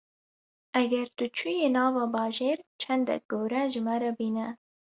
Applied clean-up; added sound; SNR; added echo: none; none; none; none.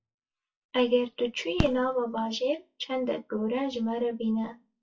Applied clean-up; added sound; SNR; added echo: classical method WPE with log-MMSE.